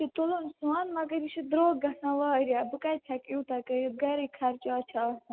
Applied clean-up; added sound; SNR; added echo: none; none; none; none.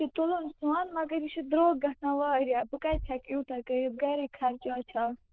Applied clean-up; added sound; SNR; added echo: neural diffusion model UNIVERSE++.